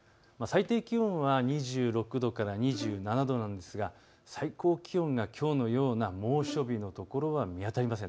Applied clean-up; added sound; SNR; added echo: none; Bowed string instrument; 15 dB; none.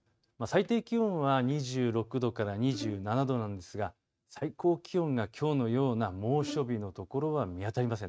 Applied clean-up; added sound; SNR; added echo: neural mask model RNNoise.